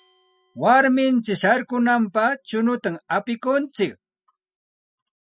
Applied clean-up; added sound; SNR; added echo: classical method spectral subtraction.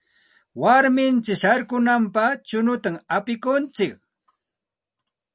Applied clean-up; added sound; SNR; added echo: none; none; none; none.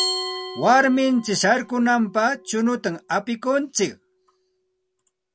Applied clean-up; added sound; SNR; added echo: none; Glass; 12 dB; none.